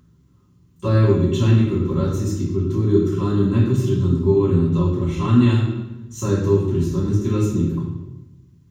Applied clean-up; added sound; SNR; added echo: none; none; none; reverberation time 1.1 s.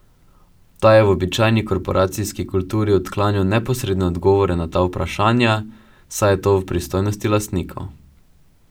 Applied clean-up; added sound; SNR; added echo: none; none; none; none.